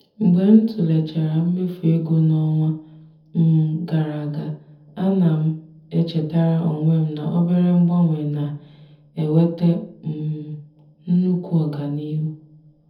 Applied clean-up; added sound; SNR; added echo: none; none; none; reverberation time 0.7 s.